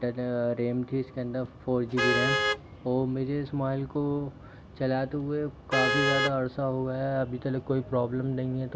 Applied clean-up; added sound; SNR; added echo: none; Vehicle horn, car horn, honking; 4 dB; none.